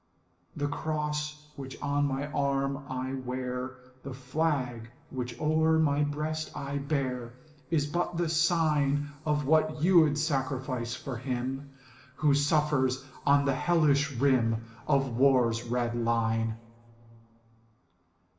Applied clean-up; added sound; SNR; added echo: none; none; none; reverberation time 2.7 s.